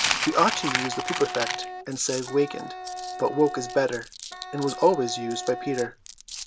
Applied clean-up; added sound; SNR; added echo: none; Wind instrument, woodwind instrument + Coin (dropping); 6 dB; none.